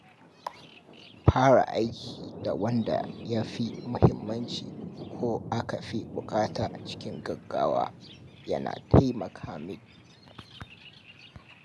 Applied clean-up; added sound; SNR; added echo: none; Thunder; 14 dB; none.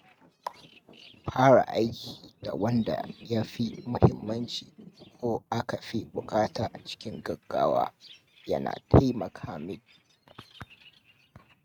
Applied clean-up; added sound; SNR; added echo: neural mask model RNNoise.